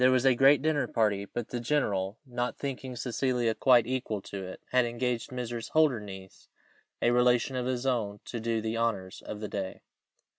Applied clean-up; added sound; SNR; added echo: none; none; none; none.